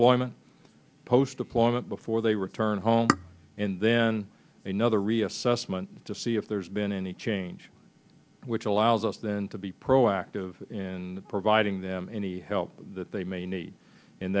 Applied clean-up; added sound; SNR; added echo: none; none; none; none.